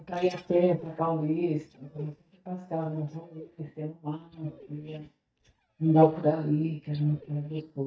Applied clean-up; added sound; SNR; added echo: neural mask model DeepFilterNet 3.